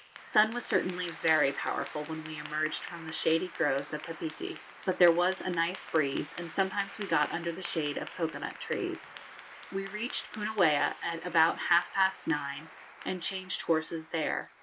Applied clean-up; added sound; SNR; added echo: none; Applause / Clapping; 15 dB; none.